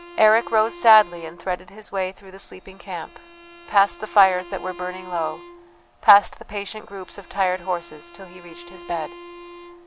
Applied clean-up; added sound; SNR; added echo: none; Bowed string instrument; 20 dB; none.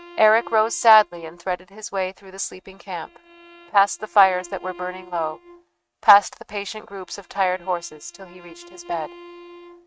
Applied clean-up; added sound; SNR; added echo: neural mask model RNNoise.